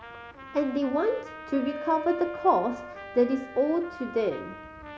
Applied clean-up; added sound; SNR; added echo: none; Trumpet + Wind instrument, woodwind instrument; 12 dB; none.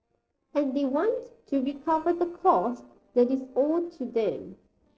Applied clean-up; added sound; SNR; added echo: neural separator model SepFormer DNS4.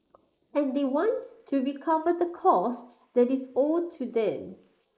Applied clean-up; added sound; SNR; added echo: neural mask model Resemble Enhance denoiser.